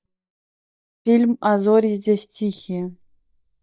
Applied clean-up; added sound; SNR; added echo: neural mask model DeepFilterNet 3.